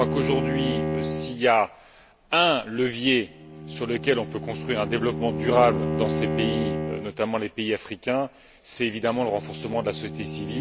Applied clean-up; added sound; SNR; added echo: none; Bowed string instrument; 5 dB; none.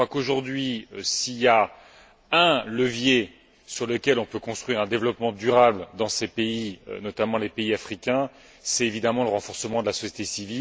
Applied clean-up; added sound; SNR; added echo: none; none; none; none.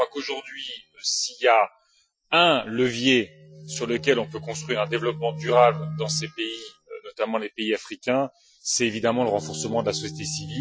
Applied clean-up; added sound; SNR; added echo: classical method Wiener filter.